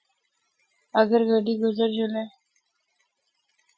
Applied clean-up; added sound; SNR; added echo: classical method Wiener filter.